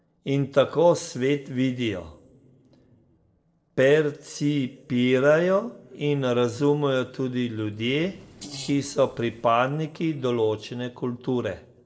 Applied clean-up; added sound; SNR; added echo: neural separator model SepFormer DNS4.